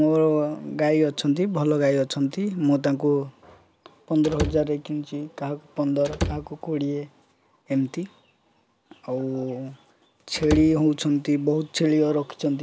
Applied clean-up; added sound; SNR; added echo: none; Slam / Wood; 6 dB; none.